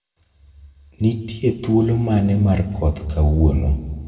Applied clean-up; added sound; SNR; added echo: none; none; none; reverberation time 1.4 s.